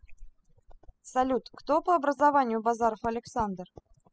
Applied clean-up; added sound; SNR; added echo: classical method spectral subtraction.